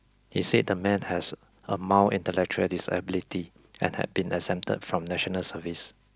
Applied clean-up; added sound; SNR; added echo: none; none; none; none.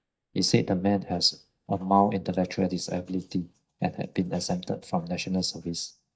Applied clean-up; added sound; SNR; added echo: neural mask model DeepFilterNet 3.